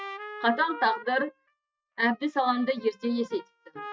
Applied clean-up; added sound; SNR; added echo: neural mask model RNNoise.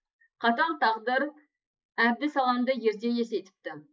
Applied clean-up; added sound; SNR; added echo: neural mask model Resemble Enhance denoiser.